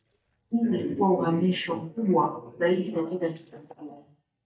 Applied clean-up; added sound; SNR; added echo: neural mask model DeepFilterNet 3.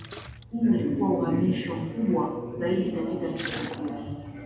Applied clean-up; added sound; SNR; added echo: none; Splash, splatter; 16 dB; reverberation time 0.8 s.